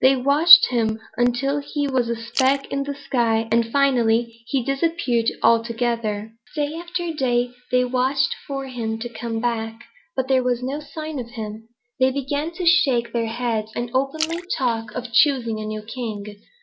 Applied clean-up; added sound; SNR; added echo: none; Splash, splatter; 14 dB; none.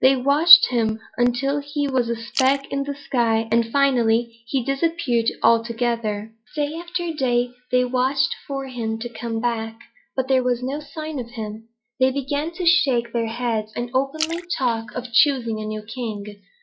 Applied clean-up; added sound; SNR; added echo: classical method log-MMSE.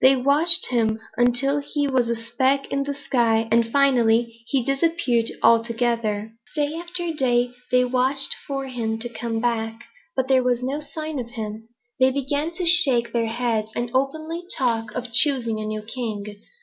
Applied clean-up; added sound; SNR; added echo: none; none; none; none.